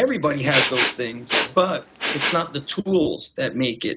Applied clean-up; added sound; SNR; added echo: none; Respiratory sounds; 2 dB; none.